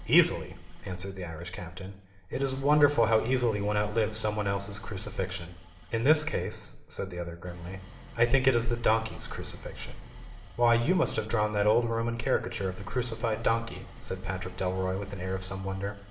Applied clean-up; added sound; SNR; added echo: none; Idling; 18 dB; reverberation time 1.3 s.